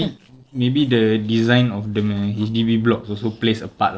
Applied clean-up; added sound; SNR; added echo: neural separator model SepFormer DNS4.